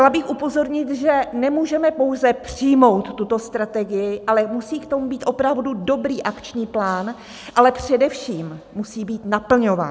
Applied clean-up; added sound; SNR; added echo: none; none; none; none.